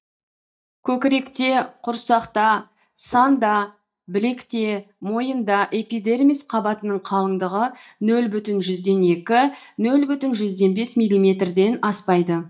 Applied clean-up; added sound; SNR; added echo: neural mask model DeepFilterNet 3.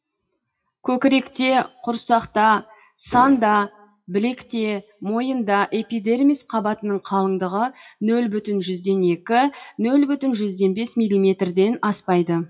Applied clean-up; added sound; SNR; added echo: classical method WPE with log-MMSE.